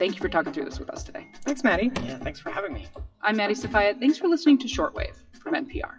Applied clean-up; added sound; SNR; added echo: classical method WPE with log-MMSE.